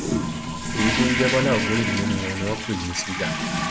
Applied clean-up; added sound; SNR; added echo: none; Toilet flush; -1 dB; none.